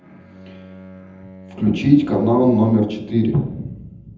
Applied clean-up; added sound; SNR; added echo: none; Bowed string instrument; 20 dB; reverberation time 0.8 s.